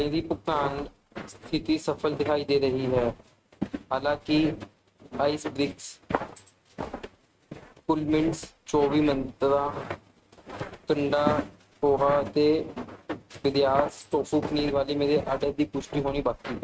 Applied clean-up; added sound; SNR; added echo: neural mask model RNNoise.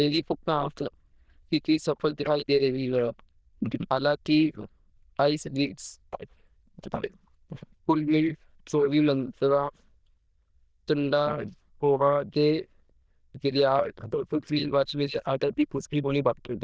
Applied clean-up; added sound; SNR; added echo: neural diffusion model UNIVERSE++.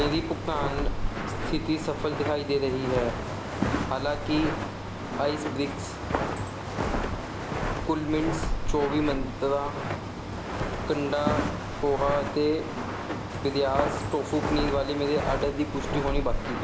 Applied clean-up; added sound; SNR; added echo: none; Walk, footsteps; 1 dB; none.